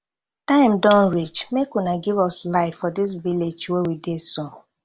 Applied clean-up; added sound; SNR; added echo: none; Cutlery, silverware; 10 dB; none.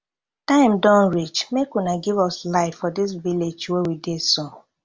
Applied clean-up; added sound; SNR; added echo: none; none; none; none.